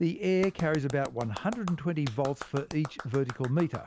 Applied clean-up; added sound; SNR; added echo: none; Clapping; 14 dB; none.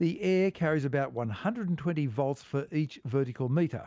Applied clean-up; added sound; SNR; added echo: none; none; none; none.